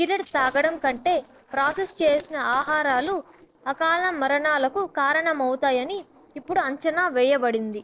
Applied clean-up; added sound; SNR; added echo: neural separator model SepFormer DNS4.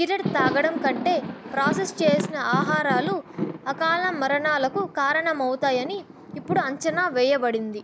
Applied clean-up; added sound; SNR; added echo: none; Thunder; 7 dB; none.